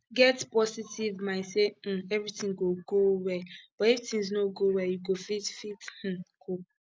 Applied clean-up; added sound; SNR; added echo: none; none; none; none.